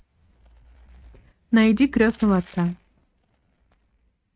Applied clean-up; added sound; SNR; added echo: neural mask model RNNoise.